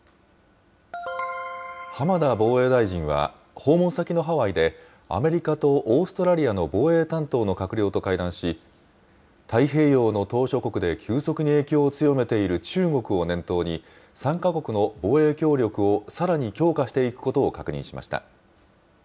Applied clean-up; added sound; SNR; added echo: none; none; none; none.